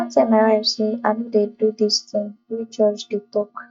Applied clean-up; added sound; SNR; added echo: neural mask model DeepFilterNet 3.